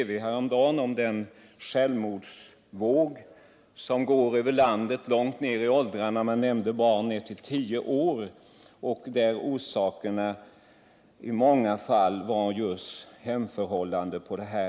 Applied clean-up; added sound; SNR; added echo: none; none; none; none.